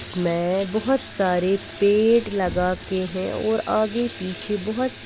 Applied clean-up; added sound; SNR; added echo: none; Bathtub (filling or washing) / Water tap, faucet; 15 dB; none.